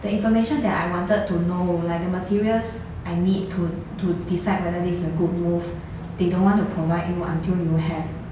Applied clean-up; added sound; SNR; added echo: none; none; none; none.